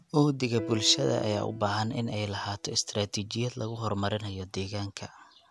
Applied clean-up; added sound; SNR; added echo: none; Piano; 13 dB; none.